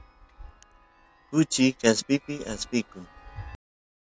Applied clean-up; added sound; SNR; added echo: none; Chime; 19 dB; none.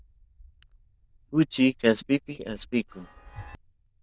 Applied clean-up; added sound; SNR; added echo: neural diffusion model UNIVERSE++.